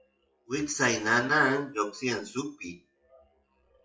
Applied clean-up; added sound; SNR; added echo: classical method WPE with log-MMSE.